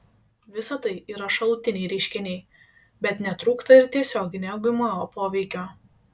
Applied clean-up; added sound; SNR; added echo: none; none; none; none.